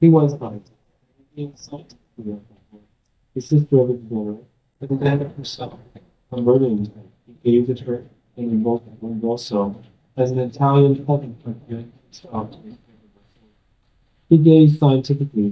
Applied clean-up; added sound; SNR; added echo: neural mask model DeepFilterNet 3.